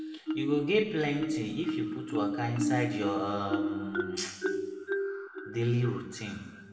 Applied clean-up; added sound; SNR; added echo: none; Marimba, xylophone; 2 dB; reverberation time 1.1 s.